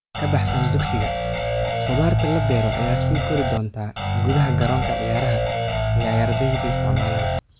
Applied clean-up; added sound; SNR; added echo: none; Guitar; -3 dB; none.